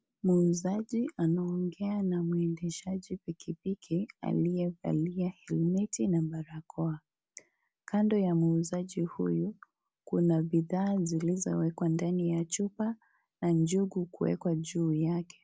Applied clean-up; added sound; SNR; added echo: none; none; none; none.